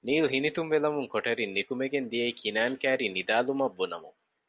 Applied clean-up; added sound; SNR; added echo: none; none; none; none.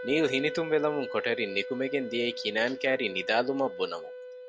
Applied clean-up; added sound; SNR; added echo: none; Wind instrument, woodwind instrument; 10 dB; none.